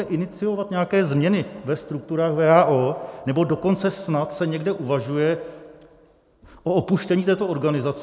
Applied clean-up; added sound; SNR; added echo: none; none; none; none.